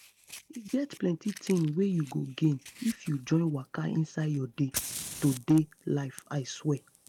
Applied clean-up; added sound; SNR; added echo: none; Fire; 15 dB; none.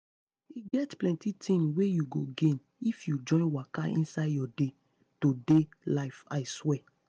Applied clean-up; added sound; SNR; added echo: none; none; none; none.